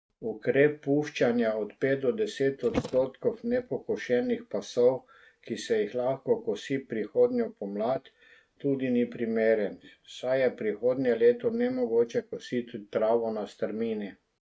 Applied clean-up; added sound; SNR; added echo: neural mask model RNNoise.